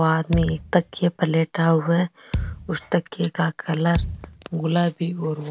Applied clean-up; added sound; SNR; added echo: none; Thump, thud; 9 dB; none.